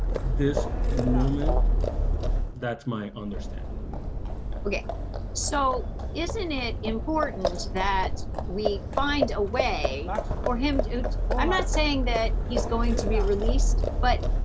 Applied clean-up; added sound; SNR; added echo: none; Livestock, farm animals, working animals; -4 dB; none.